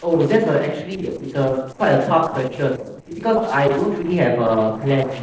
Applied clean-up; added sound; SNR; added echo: neural separator model SepFormer DNS4.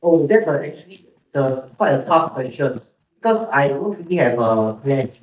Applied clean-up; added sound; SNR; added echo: neural mask model DeepFilterNet 3.